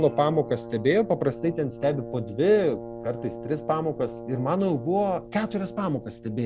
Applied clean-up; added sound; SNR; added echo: none; Brass instrument; 13 dB; none.